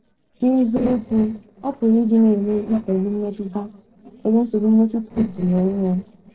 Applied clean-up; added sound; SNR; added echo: neural separator model SepFormer DNS4.